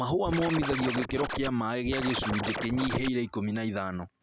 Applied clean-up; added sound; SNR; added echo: none; Scratching (performance technique); 4 dB; none.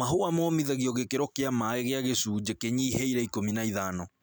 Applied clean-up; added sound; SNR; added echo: none; none; none; none.